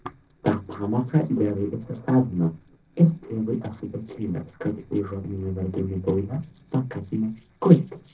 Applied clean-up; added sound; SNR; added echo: neural separator model SepFormer DNS4.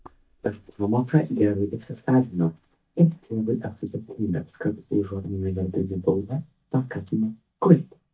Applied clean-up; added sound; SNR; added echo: neural mask model DeepFilterNet 3.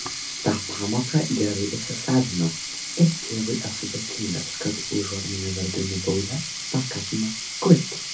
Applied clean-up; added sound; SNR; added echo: none; Sink (filling or washing); 6 dB; reverberation time 0.3 s.